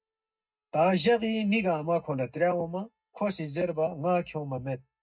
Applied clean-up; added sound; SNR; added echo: neural mask model DeepFilterNet 3.